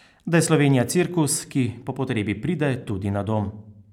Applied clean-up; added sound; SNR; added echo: none; none; none; none.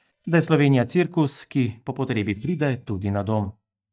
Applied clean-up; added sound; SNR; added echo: neural mask model DeepFilterNet 3.